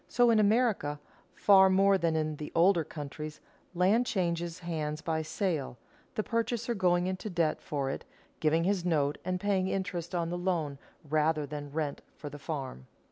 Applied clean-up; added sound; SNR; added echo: none; none; none; none.